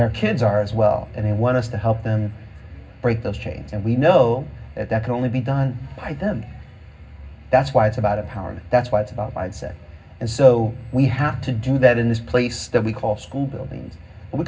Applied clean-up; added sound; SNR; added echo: none; none; none; reverberation time 0.4 s.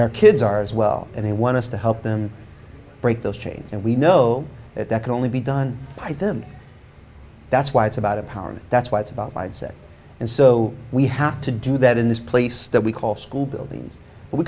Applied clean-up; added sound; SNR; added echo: none; none; none; none.